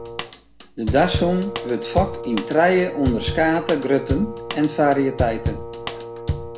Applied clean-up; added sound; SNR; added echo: none; Drum / Drum kit + Wind instrument, woodwind instrument; 6 dB; none.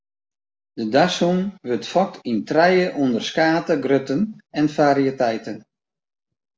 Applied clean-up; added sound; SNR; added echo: none; none; none; none.